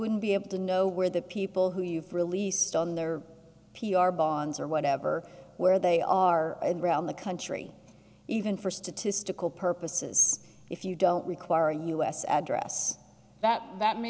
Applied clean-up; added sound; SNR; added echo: none; none; none; none.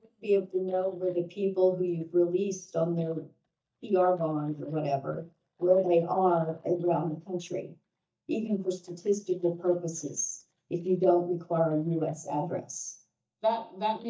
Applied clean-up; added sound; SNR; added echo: neural mask model DeepFilterNet 3.